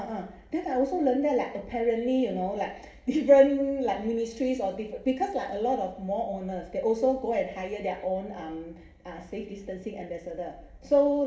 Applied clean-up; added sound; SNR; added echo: none; none; none; reverberation time 0.7 s.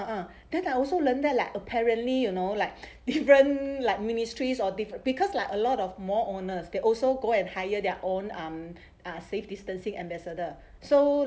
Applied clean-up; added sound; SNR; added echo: none; none; none; none.